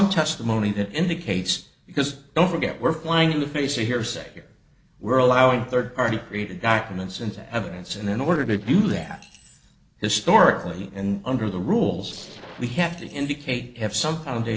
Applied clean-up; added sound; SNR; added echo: neural separator model SepFormer DNS4.